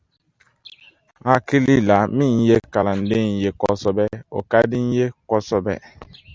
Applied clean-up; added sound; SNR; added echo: none; none; none; none.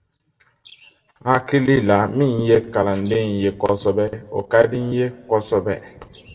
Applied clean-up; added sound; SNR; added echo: none; none; none; reverberation time 1.1 s.